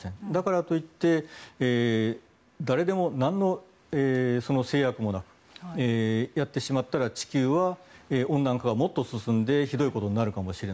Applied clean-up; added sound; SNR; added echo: none; none; none; none.